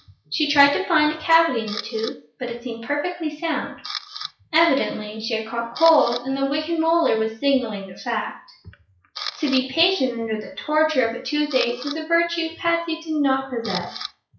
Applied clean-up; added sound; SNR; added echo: classical method WPE with log-MMSE.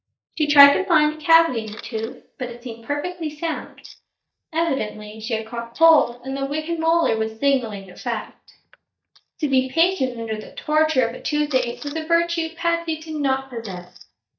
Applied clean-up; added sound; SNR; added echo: neural mask model DeepFilterNet 3.